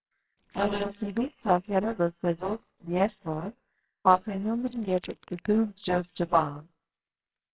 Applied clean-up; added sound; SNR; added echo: neural separator model SepFormer WHAMR!.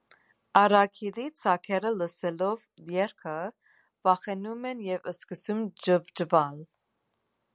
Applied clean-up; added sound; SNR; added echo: none; none; none; none.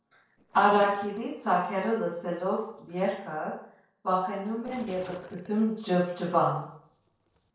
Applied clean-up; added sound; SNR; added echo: neural separator model SepFormer DNS4.